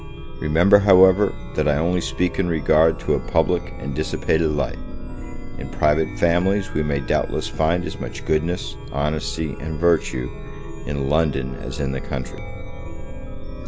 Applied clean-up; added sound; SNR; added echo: none; Chime; 7 dB; none.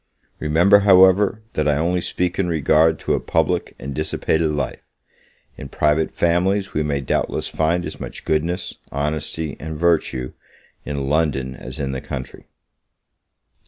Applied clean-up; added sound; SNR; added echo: none; none; none; none.